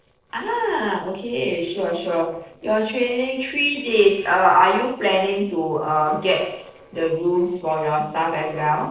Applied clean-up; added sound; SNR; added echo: neural separator model SepFormer DNS4.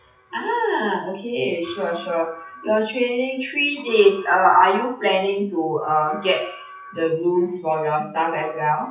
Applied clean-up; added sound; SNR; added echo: classical method WPE with log-MMSE.